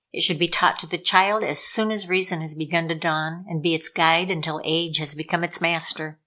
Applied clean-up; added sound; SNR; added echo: none; none; none; none.